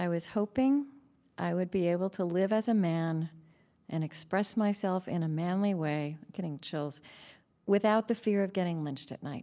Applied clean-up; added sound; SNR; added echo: none; none; none; none.